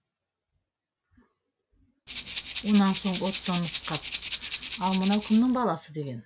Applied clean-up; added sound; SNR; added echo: none; Rattle (instrument); 4 dB; none.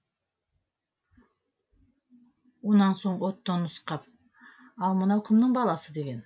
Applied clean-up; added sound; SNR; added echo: none; none; none; none.